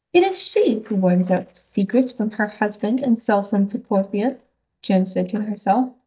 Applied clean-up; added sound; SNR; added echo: neural mask model DeepFilterNet 3.